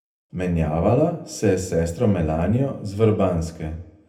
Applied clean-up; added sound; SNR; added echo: none; none; none; reverberation time 0.3 s.